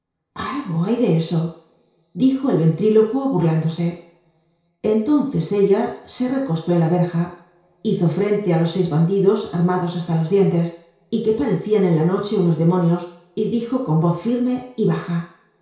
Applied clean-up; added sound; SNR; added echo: none; none; none; reverberation time 0.6 s.